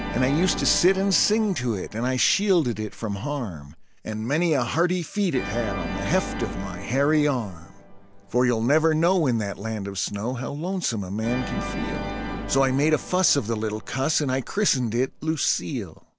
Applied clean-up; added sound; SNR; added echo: none; Organ; 11 dB; none.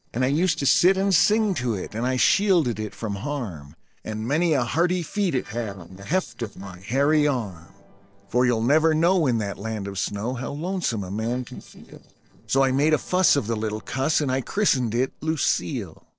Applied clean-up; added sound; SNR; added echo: neural separator model SepFormer DNS4.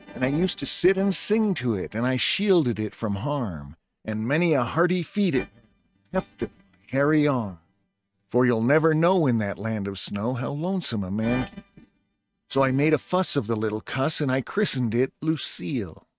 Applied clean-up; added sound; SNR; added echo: neural mask model RNNoise.